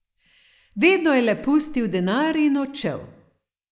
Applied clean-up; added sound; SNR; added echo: neural mask model Resemble Enhance denoiser.